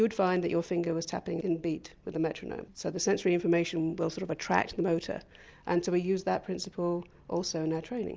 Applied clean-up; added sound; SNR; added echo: none; none; none; none.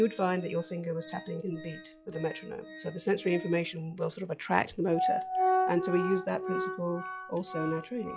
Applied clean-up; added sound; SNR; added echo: classical method log-MMSE.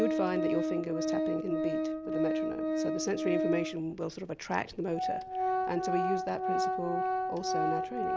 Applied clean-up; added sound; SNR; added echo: none; Organ; -3 dB; none.